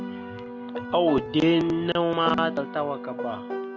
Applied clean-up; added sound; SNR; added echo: none; Piano; 8 dB; none.